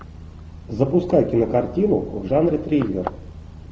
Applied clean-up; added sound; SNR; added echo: none; none; none; none.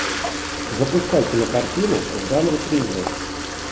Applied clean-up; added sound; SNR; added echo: none; Toilet flush; 5 dB; none.